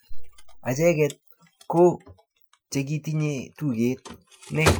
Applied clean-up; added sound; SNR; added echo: classical method Wiener filter.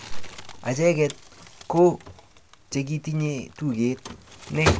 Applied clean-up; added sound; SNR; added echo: none; Crumpling, crinkling; 8 dB; none.